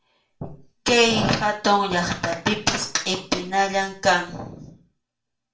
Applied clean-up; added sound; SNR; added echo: none; none; none; reverberation time 0.4 s.